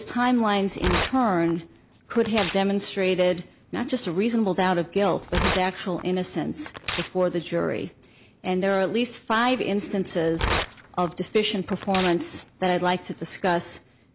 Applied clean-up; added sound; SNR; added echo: none; Tearing; 9 dB; none.